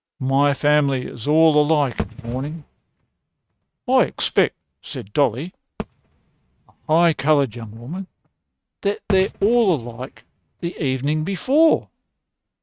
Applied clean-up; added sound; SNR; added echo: neural mask model RNNoise.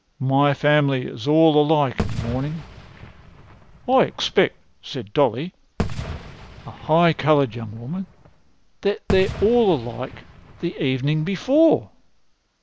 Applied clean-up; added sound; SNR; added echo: none; Fireworks; 12 dB; none.